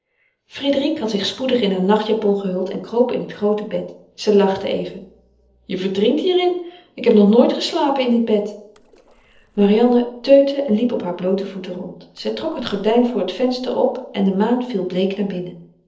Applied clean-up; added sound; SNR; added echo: neural separator model SepFormer DNS4.